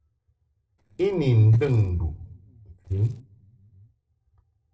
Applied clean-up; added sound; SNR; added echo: neural separator model SepFormer DNS4.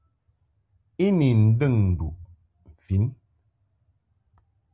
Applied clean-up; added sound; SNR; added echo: none; none; none; none.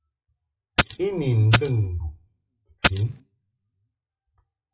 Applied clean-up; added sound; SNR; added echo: classical method WPE with log-MMSE.